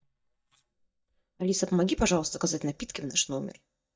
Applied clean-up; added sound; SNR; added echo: neural mask model DeepFilterNet 3.